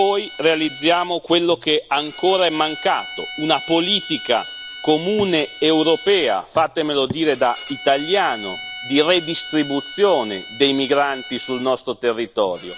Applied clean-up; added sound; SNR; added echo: none; Bowed string instrument; 14 dB; none.